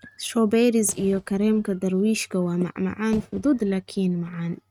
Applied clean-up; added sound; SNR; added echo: neural mask model RNNoise.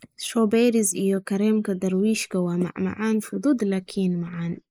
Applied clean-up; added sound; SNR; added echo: neural mask model Resemble Enhance denoiser.